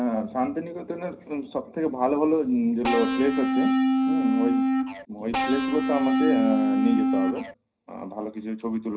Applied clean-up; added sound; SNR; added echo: none; Electric guitar / Bass guitar; -4 dB; reverberation time 0.4 s.